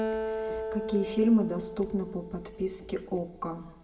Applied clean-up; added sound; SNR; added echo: none; Acoustic guitar; 6 dB; reverberation time 0.8 s.